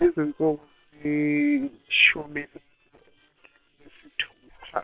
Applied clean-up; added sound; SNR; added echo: neural separator model SepFormer WHAM!.